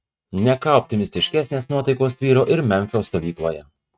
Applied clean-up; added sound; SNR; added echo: neural mask model RNNoise.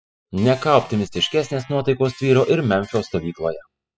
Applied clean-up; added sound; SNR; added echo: classical method spectral subtraction.